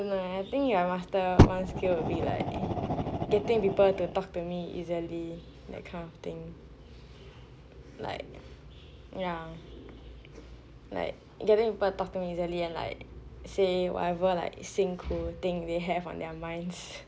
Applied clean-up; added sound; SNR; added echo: none; Fire; -4 dB; none.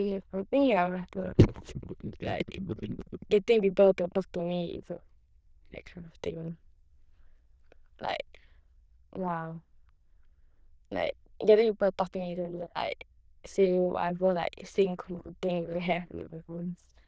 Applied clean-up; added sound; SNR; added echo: neural diffusion model UNIVERSE++.